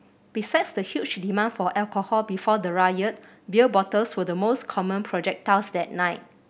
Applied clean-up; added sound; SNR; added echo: none; none; none; none.